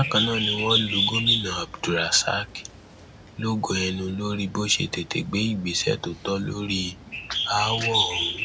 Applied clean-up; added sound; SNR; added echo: none; Bird; 3 dB; none.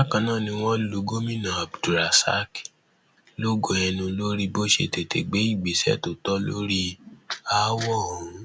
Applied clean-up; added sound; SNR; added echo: none; none; none; none.